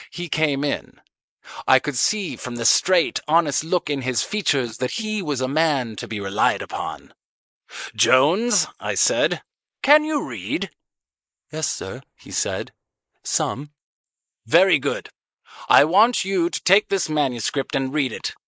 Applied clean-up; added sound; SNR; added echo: neural mask model Resemble Enhance denoiser.